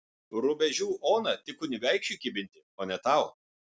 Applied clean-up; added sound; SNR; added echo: none; none; none; none.